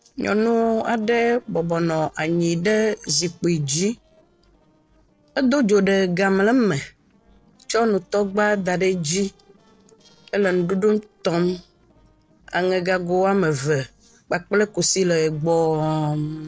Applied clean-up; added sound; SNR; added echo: neural separator model SepFormer DNS4.